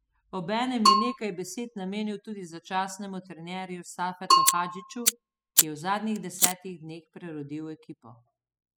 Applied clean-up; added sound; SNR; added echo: classical method spectral subtraction.